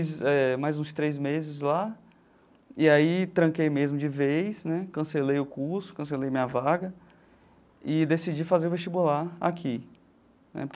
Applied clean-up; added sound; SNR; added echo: none; none; none; none.